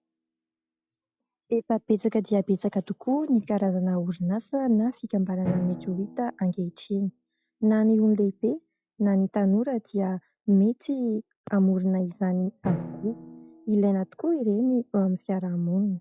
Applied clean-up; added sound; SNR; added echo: classical method log-MMSE.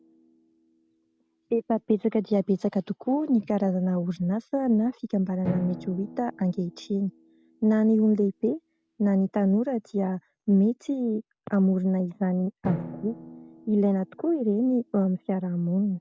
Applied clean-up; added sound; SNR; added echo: none; Drum; 18 dB; none.